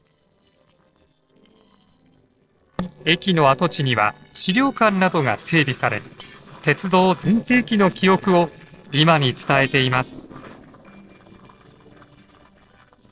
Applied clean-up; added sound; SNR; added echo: neural separator model SepFormer DNS4.